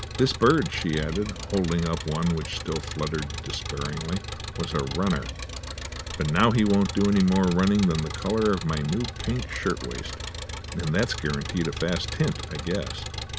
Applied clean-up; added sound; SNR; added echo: none; Engine; 8 dB; none.